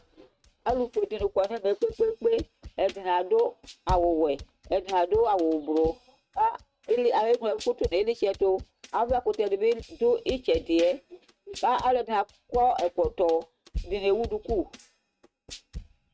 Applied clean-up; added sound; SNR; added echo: neural mask model RNNoise.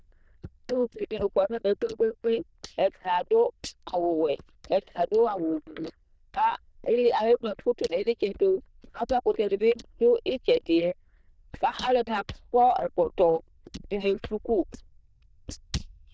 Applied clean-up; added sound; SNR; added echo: neural diffusion model UNIVERSE++.